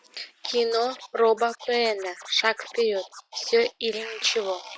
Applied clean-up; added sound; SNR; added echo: classical method log-MMSE.